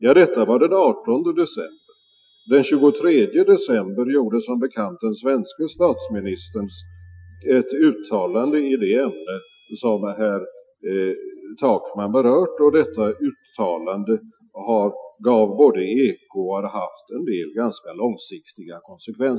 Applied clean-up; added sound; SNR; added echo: classical method Wiener filter.